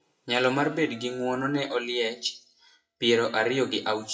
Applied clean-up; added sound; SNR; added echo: classical method WPE with log-MMSE.